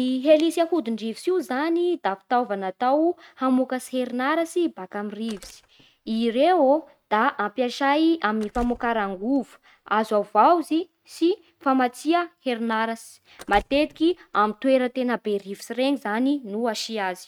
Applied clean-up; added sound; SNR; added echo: neural mask model RNNoise.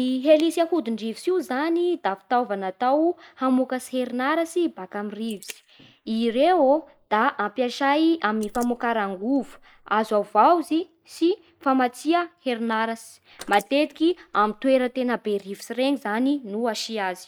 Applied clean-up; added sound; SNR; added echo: neural mask model Resemble Enhance denoiser.